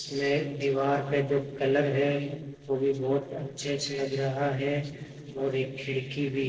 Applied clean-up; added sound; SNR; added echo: neural separator model SepFormer DNS4.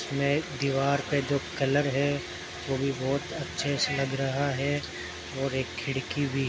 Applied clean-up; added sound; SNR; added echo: none; none; none; none.